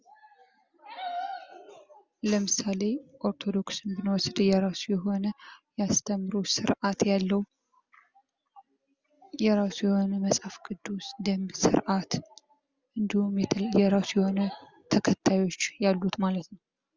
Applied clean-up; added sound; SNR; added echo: none; none; none; none.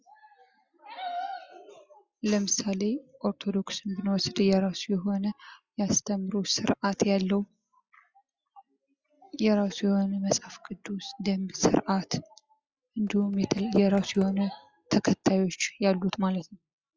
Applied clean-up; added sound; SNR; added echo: classical method log-MMSE.